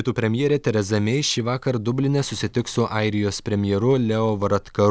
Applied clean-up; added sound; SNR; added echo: none; none; none; none.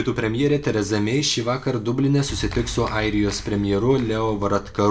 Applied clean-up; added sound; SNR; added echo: none; Clapping; 15 dB; reverberation time 0.4 s.